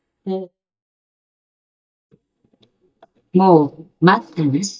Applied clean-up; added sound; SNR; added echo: neural mask model DeepFilterNet 3.